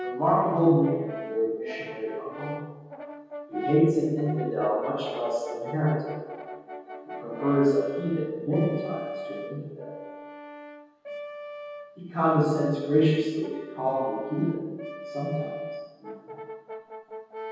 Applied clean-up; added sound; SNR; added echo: none; Brass instrument; 11 dB; reverberation time 1.2 s.